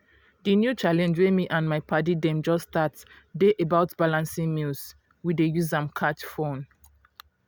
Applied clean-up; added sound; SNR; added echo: none; none; none; none.